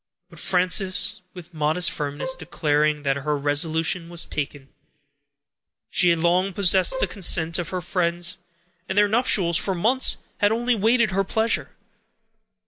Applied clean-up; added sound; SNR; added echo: none; Bowed string instrument; 11 dB; none.